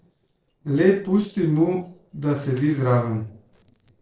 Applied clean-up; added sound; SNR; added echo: neural separator model SepFormer DNS4.